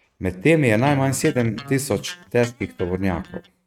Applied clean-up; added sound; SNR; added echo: neural mask model RNNoise.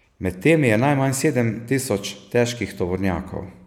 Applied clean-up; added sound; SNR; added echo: none; none; none; none.